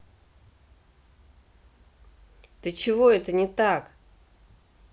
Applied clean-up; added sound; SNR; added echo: none; none; none; none.